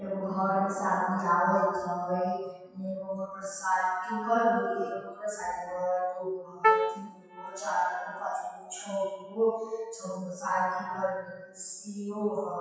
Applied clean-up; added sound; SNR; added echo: classical method WPE with log-MMSE.